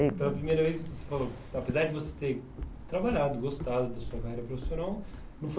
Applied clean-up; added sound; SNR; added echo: none; Walk, footsteps; 12 dB; none.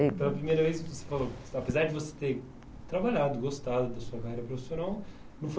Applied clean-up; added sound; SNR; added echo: none; none; none; none.